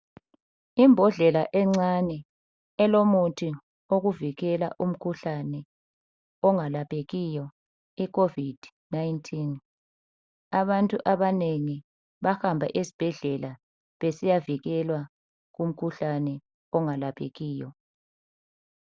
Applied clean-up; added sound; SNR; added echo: none; none; none; none.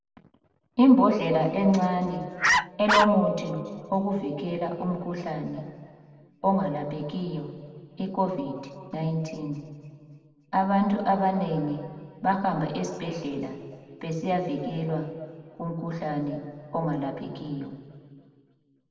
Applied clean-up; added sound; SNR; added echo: none; Bark; -2 dB; reverberation time 2.1 s.